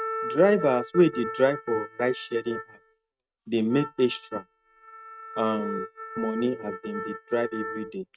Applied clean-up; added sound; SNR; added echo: neural mask model RNNoise.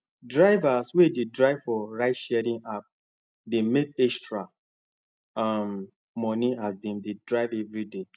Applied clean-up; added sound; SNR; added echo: none; none; none; none.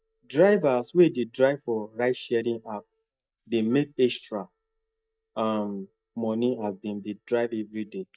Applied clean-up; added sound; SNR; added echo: neural mask model DeepFilterNet 3.